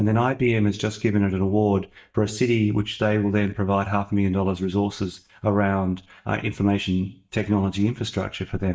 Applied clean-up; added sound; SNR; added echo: neural mask model DeepFilterNet 3.